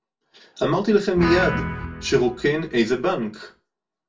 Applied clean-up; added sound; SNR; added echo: none; Guitar; 7 dB; reverberation time 0.2 s.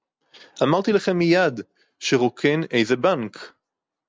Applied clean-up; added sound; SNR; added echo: none; none; none; none.